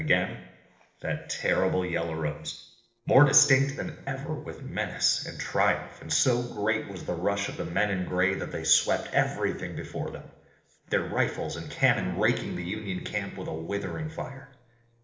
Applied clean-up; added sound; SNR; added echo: neural separator model SepFormer DNS4.